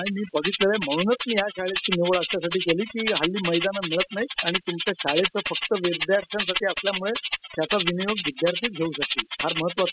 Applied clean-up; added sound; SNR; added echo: classical method spectral subtraction.